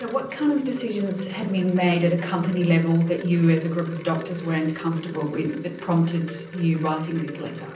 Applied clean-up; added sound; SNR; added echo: none; Wind chime; 17 dB; reverberation time 0.6 s.